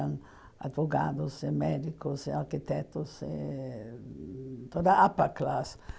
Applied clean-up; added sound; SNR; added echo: none; none; none; none.